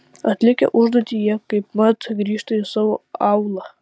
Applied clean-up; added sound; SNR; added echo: none; none; none; none.